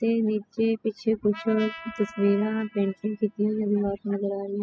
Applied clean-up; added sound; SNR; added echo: classical method spectral subtraction.